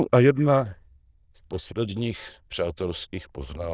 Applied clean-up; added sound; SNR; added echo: neural diffusion model UNIVERSE++.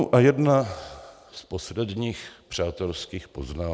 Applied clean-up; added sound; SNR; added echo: none; none; none; none.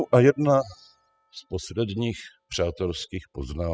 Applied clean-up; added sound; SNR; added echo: classical method spectral subtraction.